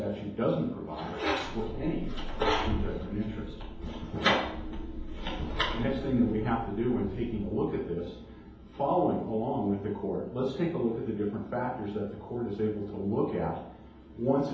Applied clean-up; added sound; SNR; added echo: none; none; none; reverberation time 0.8 s.